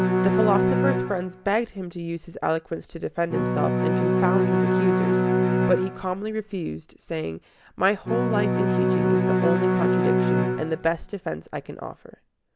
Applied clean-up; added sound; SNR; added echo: none; Bowed string instrument; -4 dB; none.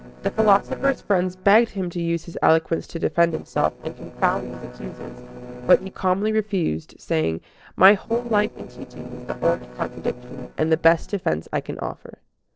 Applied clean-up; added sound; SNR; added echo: neural separator model SepFormer DNS4.